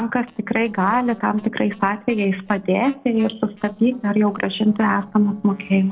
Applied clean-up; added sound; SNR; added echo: neural separator model SepFormer DNS4.